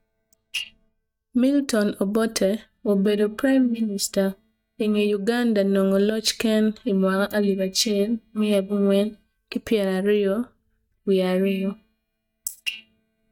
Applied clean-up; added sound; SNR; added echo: neural mask model DeepFilterNet 3.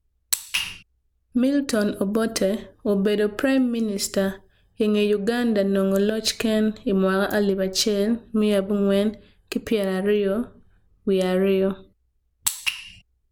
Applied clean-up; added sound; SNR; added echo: none; none; none; none.